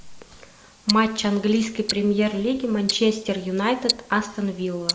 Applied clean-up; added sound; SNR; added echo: none; Tick-tock; 10 dB; none.